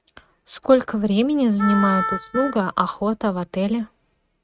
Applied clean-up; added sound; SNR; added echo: neural mask model RNNoise.